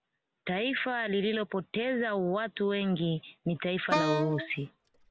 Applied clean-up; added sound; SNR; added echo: none; Wind instrument, woodwind instrument; 1 dB; none.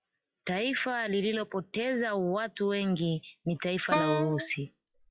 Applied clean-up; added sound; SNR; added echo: classical method log-MMSE.